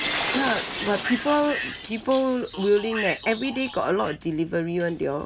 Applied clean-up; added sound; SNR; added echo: none; Shatter; 7 dB; none.